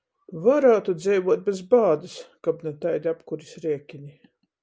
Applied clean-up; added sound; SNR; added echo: none; none; none; none.